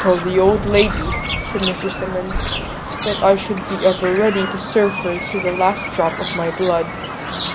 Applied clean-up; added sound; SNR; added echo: none; Bird vocalization, bird call, bird song; 5 dB; none.